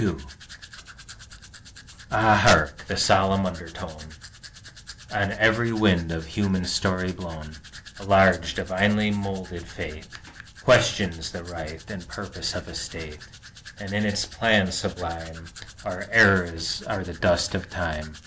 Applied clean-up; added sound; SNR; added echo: none; Domestic sounds, home sounds; 19 dB; none.